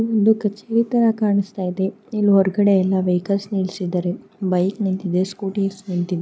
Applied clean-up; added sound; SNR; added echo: none; none; none; none.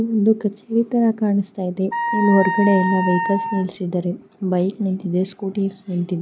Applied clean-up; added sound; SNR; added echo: none; Wind instrument, woodwind instrument; 3 dB; none.